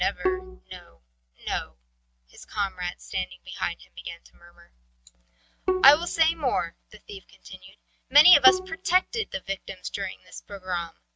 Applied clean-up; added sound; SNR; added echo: neural mask model RNNoise.